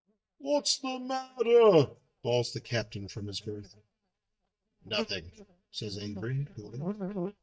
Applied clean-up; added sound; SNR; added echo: neural mask model DeepFilterNet 3.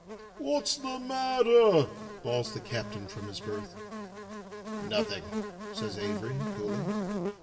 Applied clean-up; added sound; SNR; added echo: none; Buzz; 7 dB; reverberation time 1.2 s.